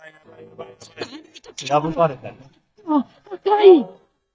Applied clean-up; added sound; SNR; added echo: neural mask model DeepFilterNet 3.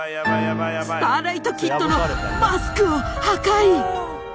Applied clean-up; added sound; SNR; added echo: none; Bowed string instrument; 20 dB; none.